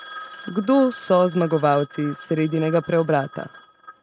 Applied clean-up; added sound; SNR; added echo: neural mask model RNNoise.